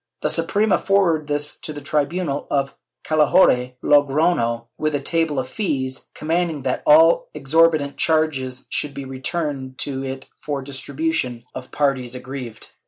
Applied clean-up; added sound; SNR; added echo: none; none; none; none.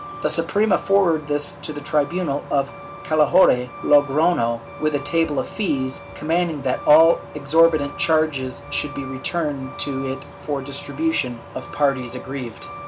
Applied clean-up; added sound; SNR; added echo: none; Truck; 15 dB; none.